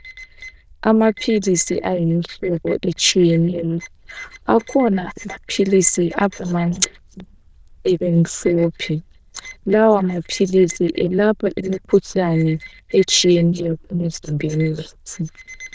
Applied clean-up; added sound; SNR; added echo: neural diffusion model UNIVERSE++.